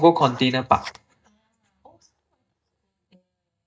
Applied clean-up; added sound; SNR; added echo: neural mask model DeepFilterNet 3.